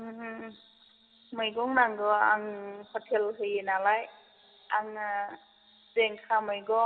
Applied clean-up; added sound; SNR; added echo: none; none; none; reverberation time 1.0 s.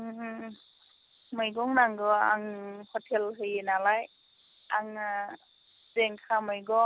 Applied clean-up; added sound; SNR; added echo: none; none; none; none.